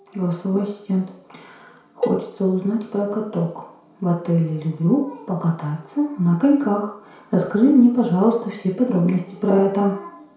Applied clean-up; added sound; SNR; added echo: none; Cowbell; 10 dB; reverberation time 0.6 s.